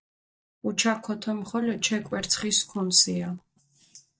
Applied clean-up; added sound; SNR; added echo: neural mask model DeepFilterNet 3.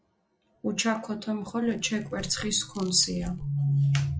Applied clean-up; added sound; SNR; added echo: classical method log-MMSE.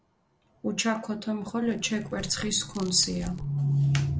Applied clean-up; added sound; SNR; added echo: none; Tearing; 17 dB; none.